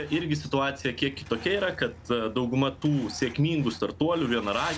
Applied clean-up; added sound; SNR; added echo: none; Truck; 17 dB; none.